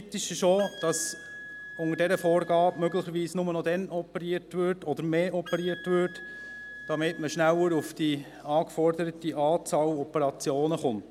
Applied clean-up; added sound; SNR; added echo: none; Wind instrument, woodwind instrument; 16 dB; none.